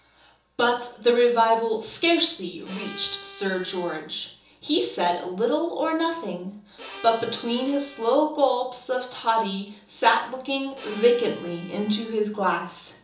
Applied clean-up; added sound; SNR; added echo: none; Bowed string instrument; 18 dB; reverberation time 1.2 s.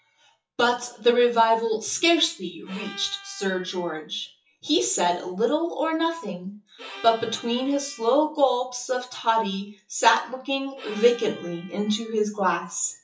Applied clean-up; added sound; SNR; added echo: classical method WPE with log-MMSE.